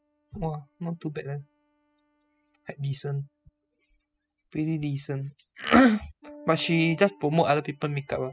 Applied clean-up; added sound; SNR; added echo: classical method spectral subtraction.